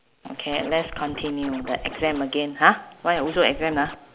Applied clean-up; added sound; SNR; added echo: none; Scratching (performance technique); 13 dB; none.